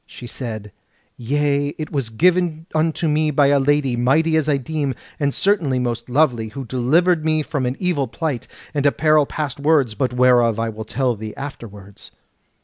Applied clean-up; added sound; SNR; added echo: none; none; none; none.